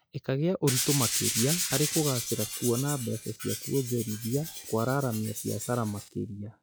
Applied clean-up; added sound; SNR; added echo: classical method log-MMSE.